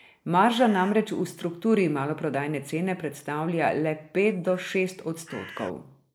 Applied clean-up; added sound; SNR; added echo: neural mask model Resemble Enhance denoiser.